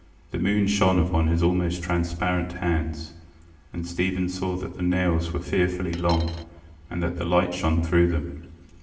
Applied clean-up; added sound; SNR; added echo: none; Coin (dropping); 14 dB; reverberation time 0.8 s.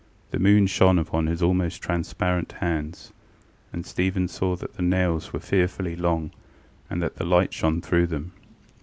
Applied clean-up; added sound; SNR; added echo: none; none; none; none.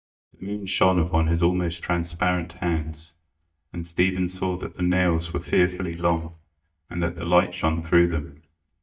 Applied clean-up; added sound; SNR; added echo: neural mask model DeepFilterNet 3.